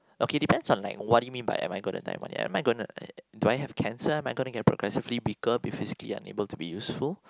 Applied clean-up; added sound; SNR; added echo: none; none; none; none.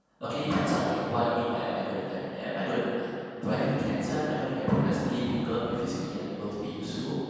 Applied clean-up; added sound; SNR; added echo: none; none; none; reverberation time 2.1 s.